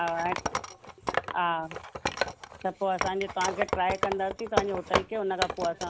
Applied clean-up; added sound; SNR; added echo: none; Wood; 2 dB; none.